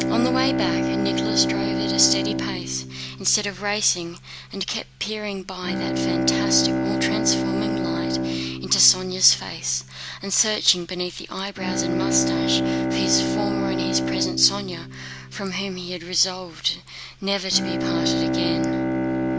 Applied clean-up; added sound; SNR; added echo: none; Bowed string instrument; 0 dB; none.